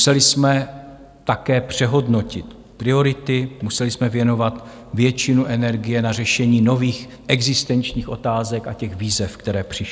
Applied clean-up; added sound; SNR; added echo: none; none; none; none.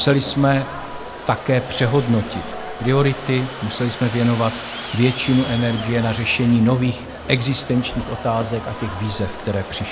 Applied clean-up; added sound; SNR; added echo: none; Crowd + Domestic sounds, home sounds; 11 dB; none.